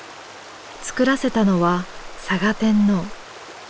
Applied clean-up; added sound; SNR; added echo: none; none; none; none.